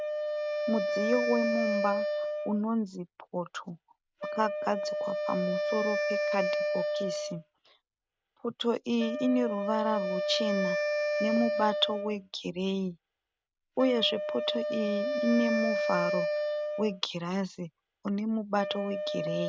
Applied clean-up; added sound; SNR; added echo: none; Wind instrument, woodwind instrument; 0 dB; none.